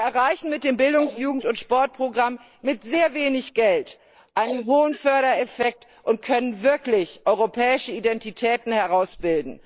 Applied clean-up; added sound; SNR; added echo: neural mask model Resemble Enhance denoiser.